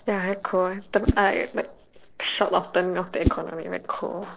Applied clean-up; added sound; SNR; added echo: neural separator model SepFormer DNS4.